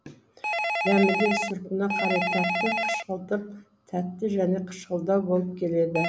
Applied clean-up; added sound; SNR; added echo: none; Telephone; 4 dB; none.